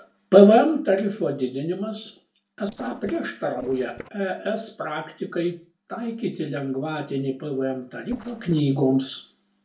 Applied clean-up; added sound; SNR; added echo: neural separator model SepFormer DNS4.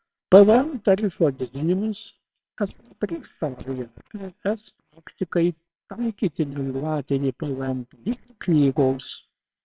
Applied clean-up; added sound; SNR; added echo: neural separator model SepFormer WHAMR!.